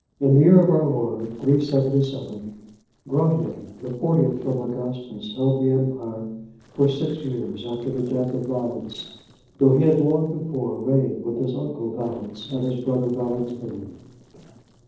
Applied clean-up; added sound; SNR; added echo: neural separator model SepFormer DNS4.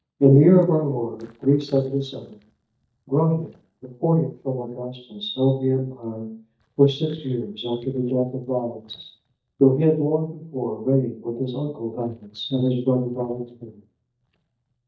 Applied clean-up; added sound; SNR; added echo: neural mask model DeepFilterNet 3.